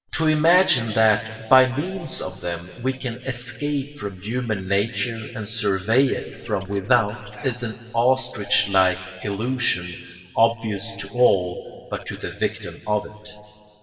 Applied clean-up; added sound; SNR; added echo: none; Scratching (performance technique); 19 dB; reverberation time 2.2 s.